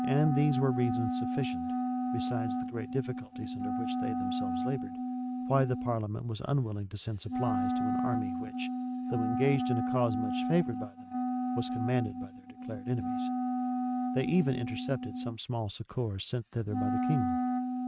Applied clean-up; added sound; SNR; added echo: neural mask model RNNoise.